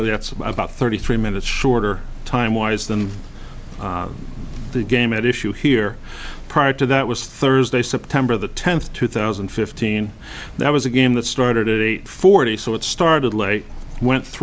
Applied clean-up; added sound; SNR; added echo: none; none; none; none.